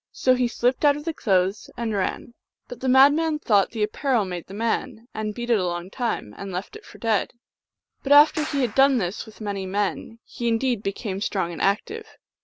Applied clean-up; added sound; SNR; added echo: none; Clapping; 16 dB; none.